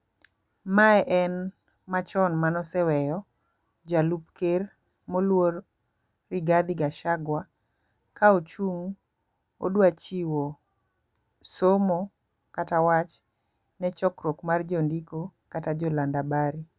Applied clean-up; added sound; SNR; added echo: none; none; none; none.